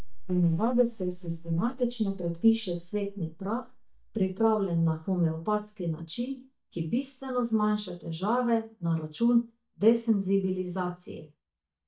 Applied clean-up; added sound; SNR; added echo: neural mask model DeepFilterNet 3.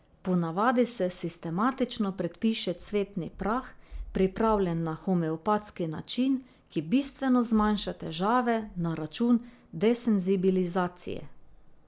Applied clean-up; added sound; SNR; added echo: none; none; none; none.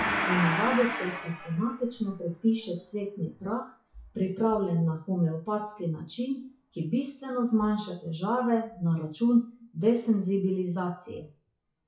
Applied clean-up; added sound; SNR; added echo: classical method WPE with log-MMSE.